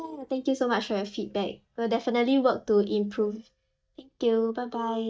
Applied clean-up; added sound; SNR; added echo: neural mask model DeepFilterNet 3.